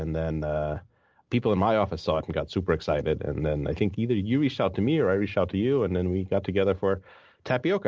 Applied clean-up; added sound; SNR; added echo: none; none; none; none.